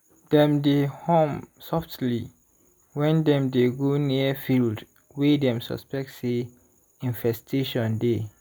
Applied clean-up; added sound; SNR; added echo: none; none; none; none.